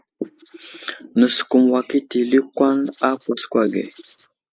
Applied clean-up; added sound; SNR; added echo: neural mask model Resemble Enhance denoiser.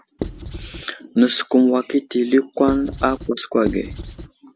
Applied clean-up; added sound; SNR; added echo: none; Writing; 10 dB; none.